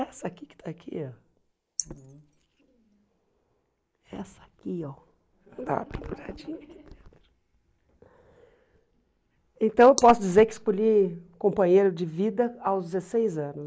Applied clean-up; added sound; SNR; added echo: neural mask model Resemble Enhance denoiser.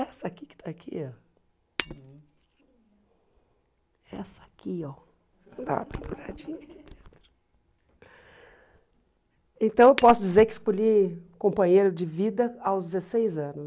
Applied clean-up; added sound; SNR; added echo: none; Shatter; 11 dB; none.